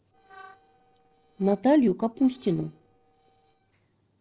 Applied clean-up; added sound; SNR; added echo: neural separator model SepFormer DNS4.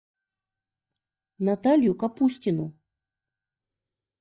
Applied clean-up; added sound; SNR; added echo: neural mask model DeepFilterNet 3.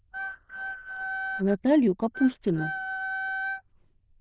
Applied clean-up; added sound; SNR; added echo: neural diffusion model UNIVERSE++.